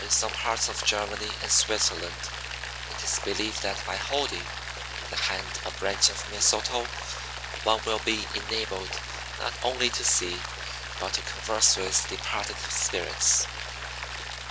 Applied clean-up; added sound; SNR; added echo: none; Rain; 7 dB; none.